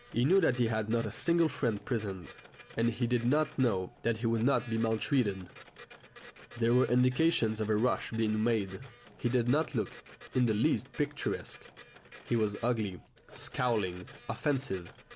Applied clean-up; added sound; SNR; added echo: none; Printer; 20 dB; none.